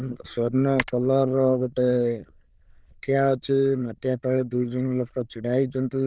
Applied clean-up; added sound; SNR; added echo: neural diffusion model UNIVERSE++.